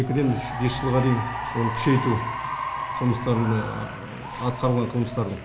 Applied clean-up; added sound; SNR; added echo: none; Applause / Cheering; 7 dB; none.